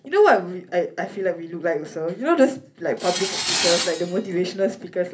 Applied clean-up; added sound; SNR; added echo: none; Tools; 3 dB; reverberation time 0.3 s.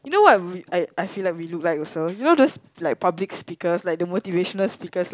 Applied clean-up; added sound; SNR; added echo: none; none; none; none.